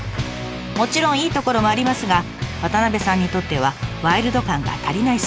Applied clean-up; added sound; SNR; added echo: none; none; none; none.